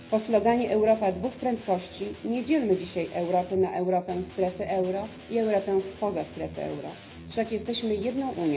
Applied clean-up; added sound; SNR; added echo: none; Electric guitar; 18 dB; reverberation time 0.4 s.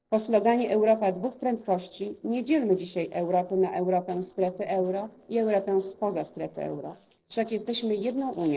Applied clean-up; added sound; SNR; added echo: neural separator model SepFormer DNS4.